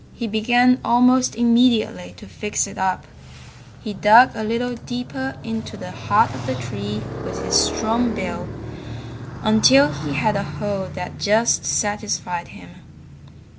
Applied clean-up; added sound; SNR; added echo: none; Motorcycle; 10 dB; none.